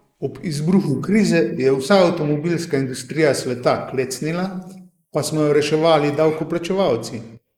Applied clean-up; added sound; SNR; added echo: neural mask model Resemble Enhance denoiser.